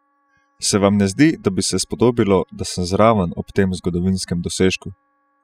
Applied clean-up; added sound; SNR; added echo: classical method spectral subtraction.